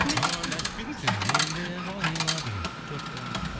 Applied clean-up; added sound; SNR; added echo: none; Coin (dropping) / Chatter; -4 dB; none.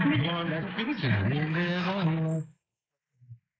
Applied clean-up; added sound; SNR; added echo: neural mask model Resemble Enhance denoiser.